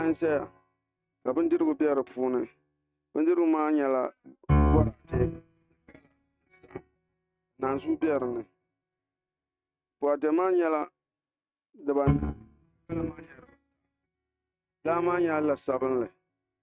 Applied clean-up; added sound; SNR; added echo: neural mask model RNNoise.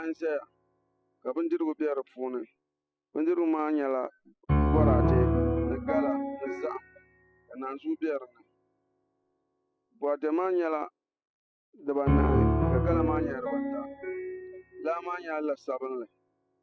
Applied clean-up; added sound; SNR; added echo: classical method spectral subtraction.